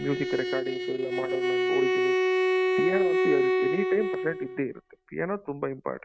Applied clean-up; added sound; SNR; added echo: neural mask model RNNoise.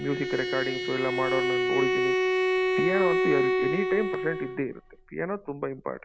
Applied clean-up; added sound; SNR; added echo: none; Bowed string instrument; -3 dB; none.